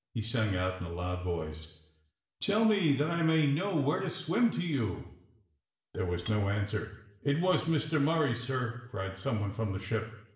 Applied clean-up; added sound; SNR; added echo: none; Cutlery, silverware; 14 dB; reverberation time 0.7 s.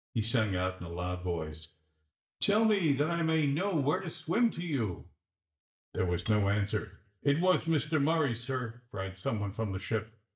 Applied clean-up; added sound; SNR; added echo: neural mask model DeepFilterNet 3.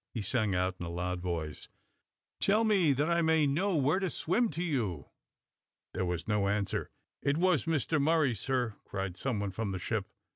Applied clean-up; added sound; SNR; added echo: none; none; none; none.